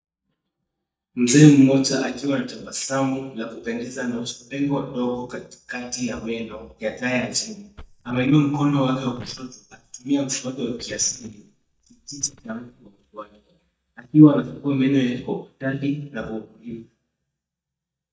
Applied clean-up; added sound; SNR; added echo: neural mask model DeepFilterNet 3.